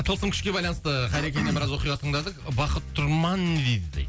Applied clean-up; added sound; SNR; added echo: none; none; none; none.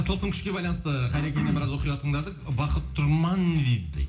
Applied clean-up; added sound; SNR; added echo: none; none; none; reverberation time 0.4 s.